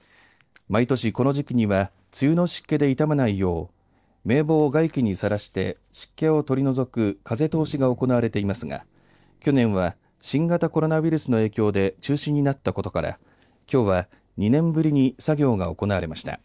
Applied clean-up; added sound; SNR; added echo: neural separator model SepFormer DNS4.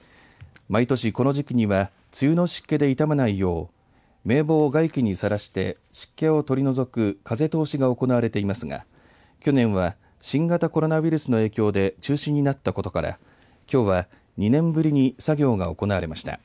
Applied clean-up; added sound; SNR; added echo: none; none; none; none.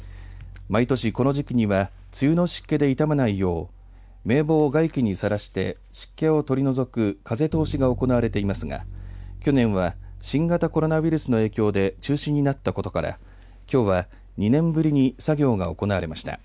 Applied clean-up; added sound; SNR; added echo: none; Bass guitar; 17 dB; none.